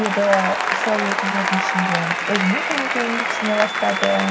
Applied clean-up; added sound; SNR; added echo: none; Applause; -1 dB; reverberation time 2.0 s.